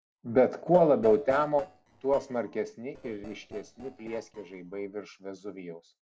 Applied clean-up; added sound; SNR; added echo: neural separator model SepFormer DNS4.